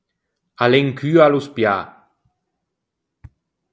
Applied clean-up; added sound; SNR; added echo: none; none; none; none.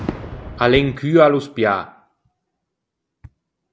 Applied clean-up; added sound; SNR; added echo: none; Fireworks; 15 dB; none.